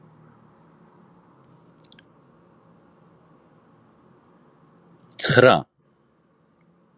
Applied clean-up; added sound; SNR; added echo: none; none; none; none.